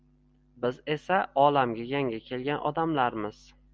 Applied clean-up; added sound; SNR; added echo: none; none; none; none.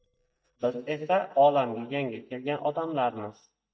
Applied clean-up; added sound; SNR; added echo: neural mask model DeepFilterNet 3.